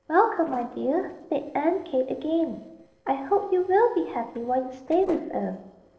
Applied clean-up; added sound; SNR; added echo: neural separator model SepFormer DNS4.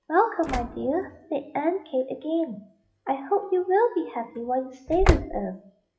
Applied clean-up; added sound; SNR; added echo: classical method WPE with log-MMSE.